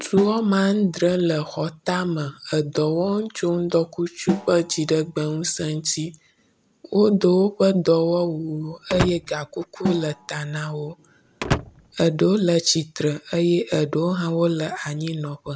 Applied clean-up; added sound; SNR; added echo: none; Slam / Wood + Snare drum; 10 dB; none.